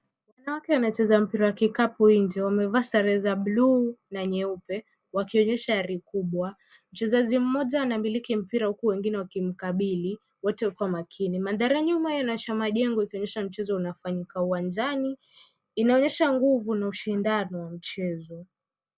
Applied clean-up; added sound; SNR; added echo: none; none; none; none.